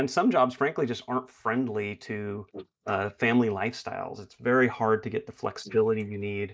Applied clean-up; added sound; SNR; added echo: neural mask model Resemble Enhance denoiser.